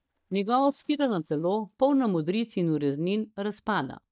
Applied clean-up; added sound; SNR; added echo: neural mask model DeepFilterNet 3.